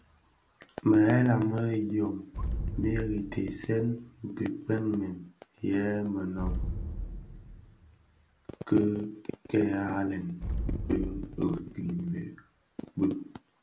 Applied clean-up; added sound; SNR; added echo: none; Explosion; 9 dB; none.